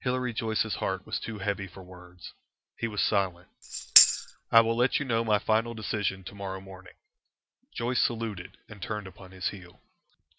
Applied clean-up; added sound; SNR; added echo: none; Tambourine; -5 dB; none.